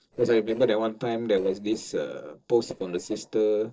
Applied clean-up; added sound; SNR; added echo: neural separator model SepFormer DNS4.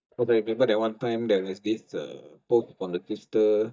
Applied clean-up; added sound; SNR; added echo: neural mask model DeepFilterNet 3.